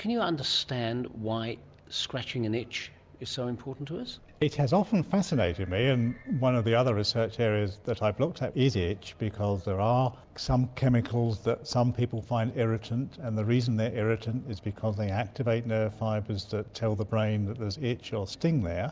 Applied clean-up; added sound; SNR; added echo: none; none; none; none.